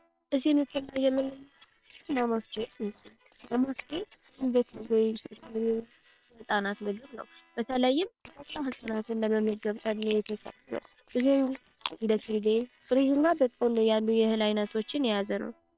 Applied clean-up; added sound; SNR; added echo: neural separator model SepFormer WHAM!.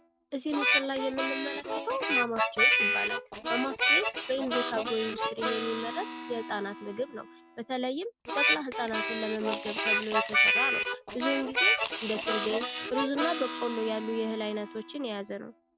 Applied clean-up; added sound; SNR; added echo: none; Harmonica + Coin (dropping) / Glass; -3 dB; none.